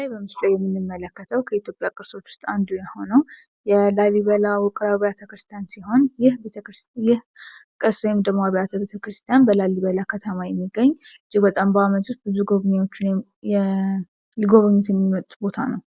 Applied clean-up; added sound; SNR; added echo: none; none; none; none.